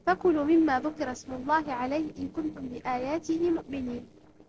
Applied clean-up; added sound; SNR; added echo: neural separator model SepFormer DNS4.